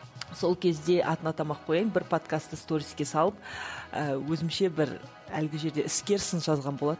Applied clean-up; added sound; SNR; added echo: none; none; none; none.